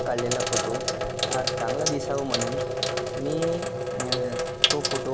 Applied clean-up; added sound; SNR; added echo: none; Sink (filling or washing); -4 dB; none.